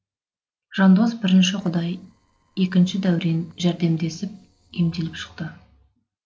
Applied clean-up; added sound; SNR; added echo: neural separator model SepFormer DNS4.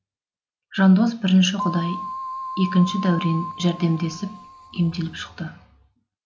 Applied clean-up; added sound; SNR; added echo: none; Keyboard (musical); 10 dB; none.